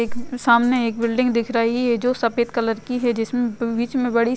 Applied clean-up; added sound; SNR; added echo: none; none; none; none.